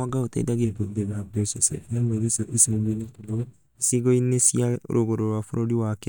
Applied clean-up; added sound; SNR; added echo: neural mask model DeepFilterNet 3.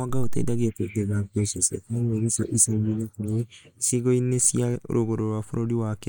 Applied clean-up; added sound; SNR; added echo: neural mask model Resemble Enhance denoiser.